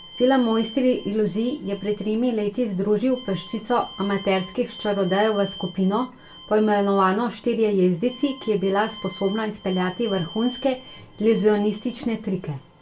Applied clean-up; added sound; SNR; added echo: none; Bowed string instrument; 19 dB; reverberation time 0.2 s.